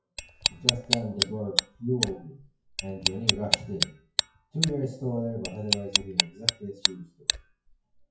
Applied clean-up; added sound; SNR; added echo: classical method WPE with log-MMSE.